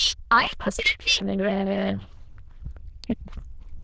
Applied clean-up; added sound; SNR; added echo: neural diffusion model UNIVERSE++.